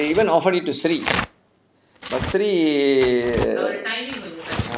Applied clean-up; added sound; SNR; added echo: none; Tearing; 10 dB; none.